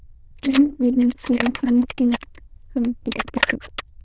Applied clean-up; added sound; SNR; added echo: neural diffusion model UNIVERSE++.